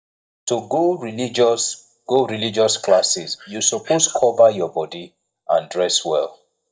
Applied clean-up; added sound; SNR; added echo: neural mask model DeepFilterNet 3.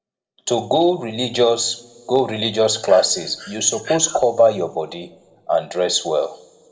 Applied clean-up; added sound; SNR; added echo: neural separator model SepFormer DNS4.